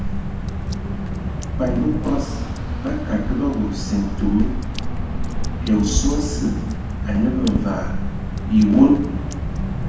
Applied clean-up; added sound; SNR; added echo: none; Drip / Water; 1 dB; reverberation time 0.9 s.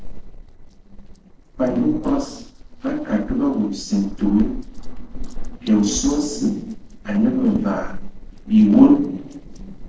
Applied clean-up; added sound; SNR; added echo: neural separator model SepFormer DNS4.